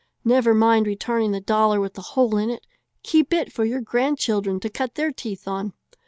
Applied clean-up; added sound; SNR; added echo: none; none; none; none.